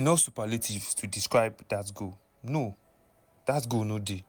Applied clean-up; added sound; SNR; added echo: none; none; none; none.